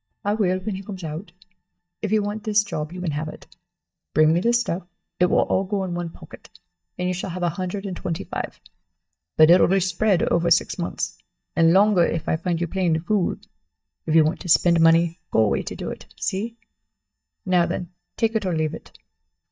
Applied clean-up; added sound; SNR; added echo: neural mask model DeepFilterNet 3.